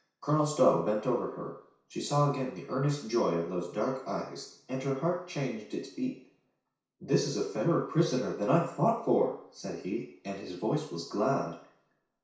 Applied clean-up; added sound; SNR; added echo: none; none; none; reverberation time 0.6 s.